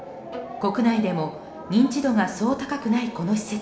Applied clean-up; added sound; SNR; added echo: none; Bowed string instrument; 17 dB; reverberation time 0.7 s.